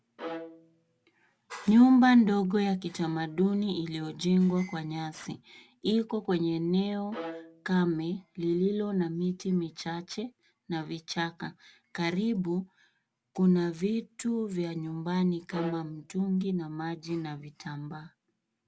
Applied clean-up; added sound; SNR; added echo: none; Bowed string instrument; 15 dB; none.